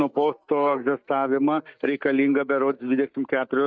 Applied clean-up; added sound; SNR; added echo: neural mask model DeepFilterNet 3.